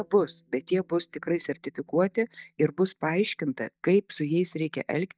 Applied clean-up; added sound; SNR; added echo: neural mask model DeepFilterNet 3.